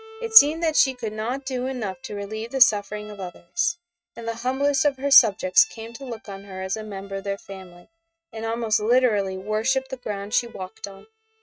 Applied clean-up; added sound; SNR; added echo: neural mask model RNNoise.